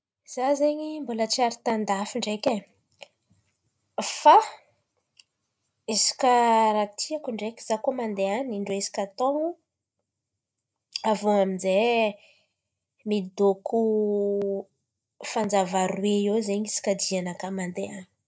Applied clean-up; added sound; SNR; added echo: none; none; none; none.